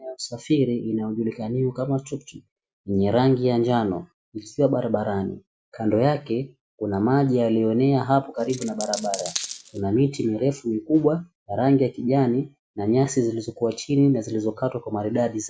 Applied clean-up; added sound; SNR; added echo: none; Coin (dropping); 11 dB; none.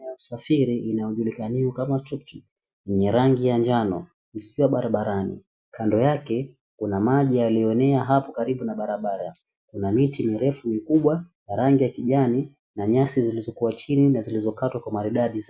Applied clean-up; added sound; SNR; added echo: none; none; none; none.